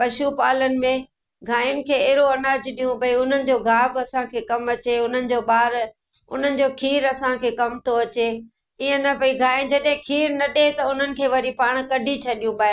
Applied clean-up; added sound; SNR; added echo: none; none; none; none.